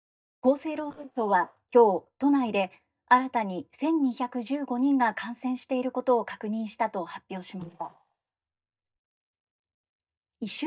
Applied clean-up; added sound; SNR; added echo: neural mask model DeepFilterNet 3.